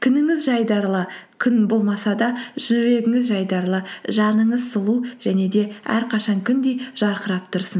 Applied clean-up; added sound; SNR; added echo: none; none; none; none.